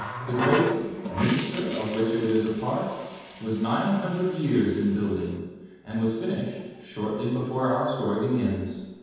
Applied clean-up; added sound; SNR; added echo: none; Water tap, faucet; 11 dB; reverberation time 1.2 s.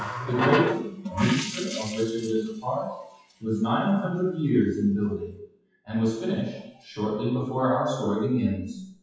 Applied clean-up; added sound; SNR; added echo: classical method WPE with log-MMSE.